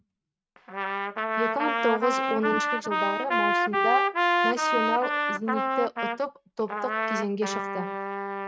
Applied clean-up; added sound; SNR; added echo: neural mask model RNNoise.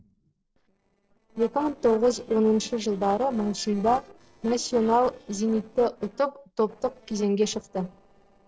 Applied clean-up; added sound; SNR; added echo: neural separator model SepFormer DNS4.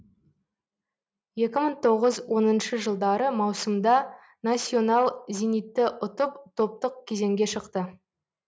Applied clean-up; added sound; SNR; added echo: none; none; none; none.